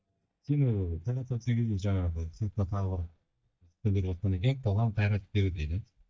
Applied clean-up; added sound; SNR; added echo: neural mask model DeepFilterNet 3.